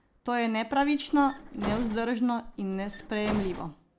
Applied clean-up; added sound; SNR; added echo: none; Bus; 11 dB; none.